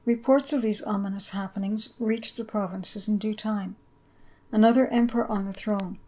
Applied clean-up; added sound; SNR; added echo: none; none; none; none.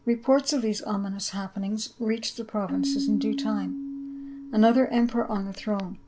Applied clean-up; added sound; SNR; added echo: none; Keyboard (musical); 8 dB; none.